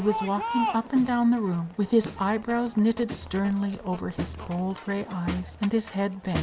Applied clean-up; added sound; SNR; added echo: none; Crowd; 10 dB; none.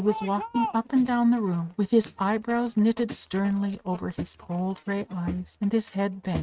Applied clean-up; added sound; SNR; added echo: neural mask model RNNoise.